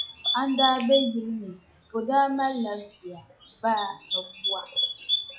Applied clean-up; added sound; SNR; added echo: classical method log-MMSE.